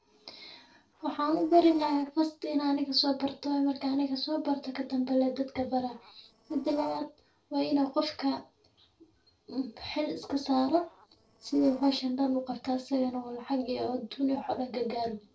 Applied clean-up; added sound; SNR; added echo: neural separator model SepFormer DNS4.